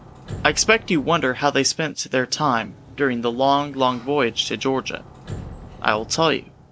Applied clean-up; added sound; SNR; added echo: none; Sliding door; 17 dB; none.